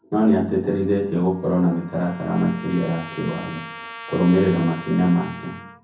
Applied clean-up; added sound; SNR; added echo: none; Trumpet; 17 dB; reverberation time 0.6 s.